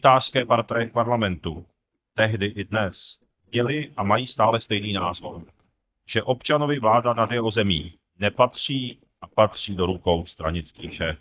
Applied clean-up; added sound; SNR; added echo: neural mask model DeepFilterNet 3.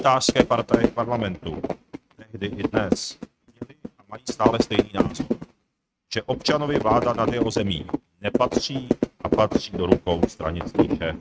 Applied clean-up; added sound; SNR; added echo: neural mask model RNNoise.